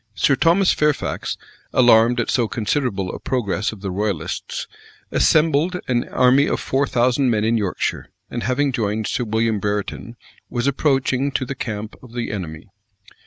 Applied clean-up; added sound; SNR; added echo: none; none; none; none.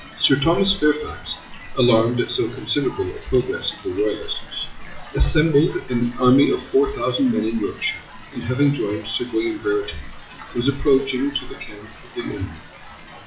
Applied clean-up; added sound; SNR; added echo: classical method WPE with log-MMSE.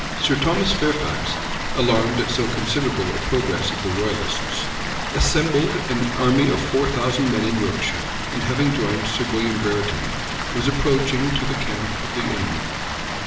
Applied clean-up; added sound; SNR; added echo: none; Water; 3 dB; reverberation time 0.8 s.